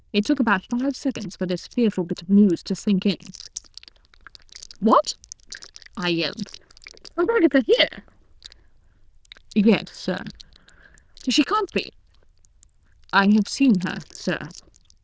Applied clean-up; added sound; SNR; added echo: neural diffusion model UNIVERSE++.